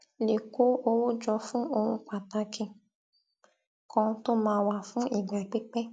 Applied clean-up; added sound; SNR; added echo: none; none; none; none.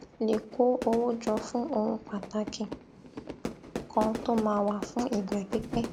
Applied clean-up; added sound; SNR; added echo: none; Fire / Fireworks; 9 dB; none.